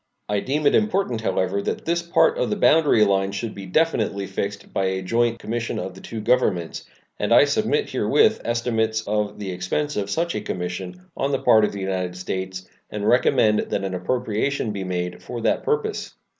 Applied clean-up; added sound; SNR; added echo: none; none; none; none.